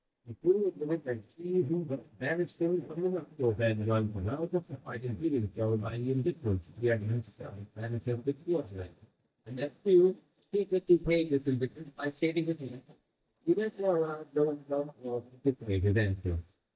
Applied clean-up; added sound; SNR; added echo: neural mask model DeepFilterNet 3.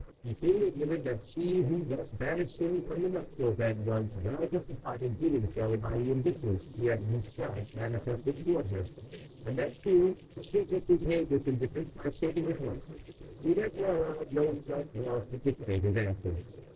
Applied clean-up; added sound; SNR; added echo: neural separator model SepFormer DNS4.